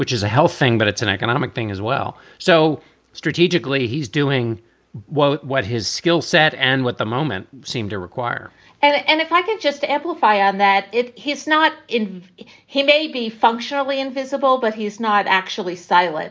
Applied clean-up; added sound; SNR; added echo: none; none; none; none.